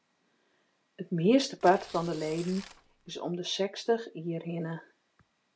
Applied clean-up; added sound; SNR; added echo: none; Tearing; 18 dB; none.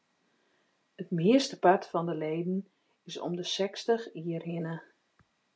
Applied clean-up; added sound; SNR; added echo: none; none; none; none.